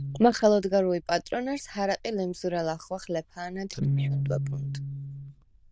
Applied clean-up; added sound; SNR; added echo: neural diffusion model UNIVERSE++.